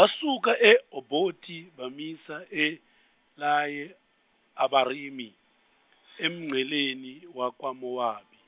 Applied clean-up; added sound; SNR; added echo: none; none; none; none.